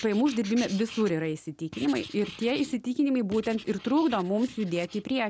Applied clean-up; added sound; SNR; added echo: none; Writing; 18 dB; none.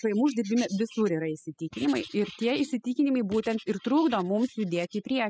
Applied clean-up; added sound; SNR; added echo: classical method spectral subtraction.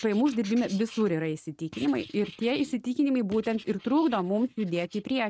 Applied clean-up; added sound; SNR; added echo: neural mask model RNNoise.